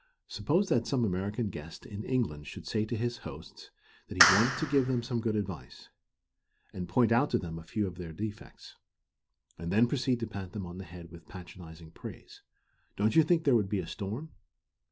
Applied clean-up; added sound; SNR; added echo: none; Clapping; -3 dB; none.